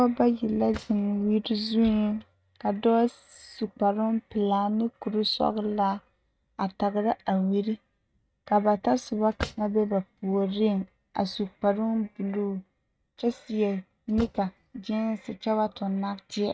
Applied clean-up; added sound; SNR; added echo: neural mask model RNNoise.